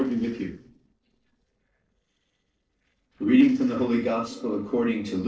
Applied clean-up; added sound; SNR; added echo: neural separator model SepFormer DNS4.